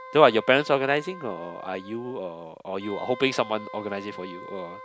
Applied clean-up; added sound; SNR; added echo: none; Wind instrument, woodwind instrument; 17 dB; none.